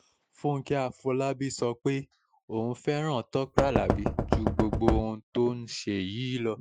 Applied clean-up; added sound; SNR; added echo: classical method Wiener filter.